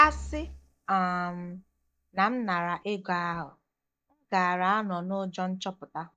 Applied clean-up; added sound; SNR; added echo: neural mask model DeepFilterNet 3.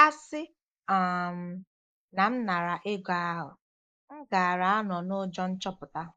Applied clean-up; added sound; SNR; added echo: neural mask model Resemble Enhance denoiser.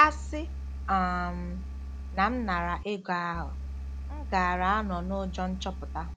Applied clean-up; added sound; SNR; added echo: none; Engine; 6 dB; none.